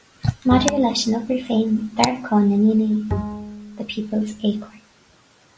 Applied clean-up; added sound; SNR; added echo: none; Bowed string instrument; 10 dB; none.